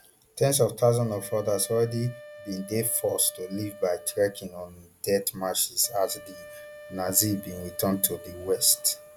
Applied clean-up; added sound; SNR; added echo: none; Wind instrument, woodwind instrument; 19 dB; none.